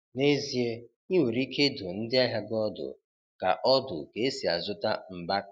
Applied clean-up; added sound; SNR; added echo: none; none; none; none.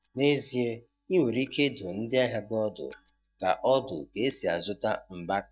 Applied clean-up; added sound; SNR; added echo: neural mask model DeepFilterNet 3.